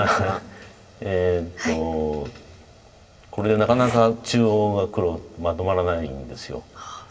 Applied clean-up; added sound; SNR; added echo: none; Zipper (clothing); 14 dB; reverberation time 1.1 s.